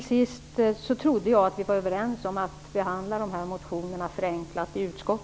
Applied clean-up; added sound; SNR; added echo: none; none; none; none.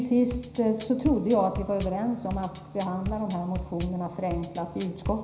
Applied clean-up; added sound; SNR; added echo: none; Bass drum / Drum kit; 11 dB; reverberation time 0.9 s.